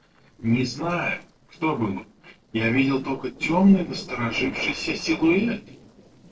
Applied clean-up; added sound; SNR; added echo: neural separator model SepFormer DNS4.